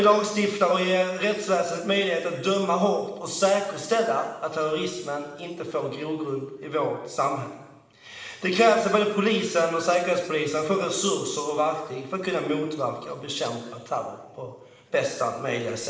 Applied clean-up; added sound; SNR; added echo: none; none; none; reverberation time 1.0 s.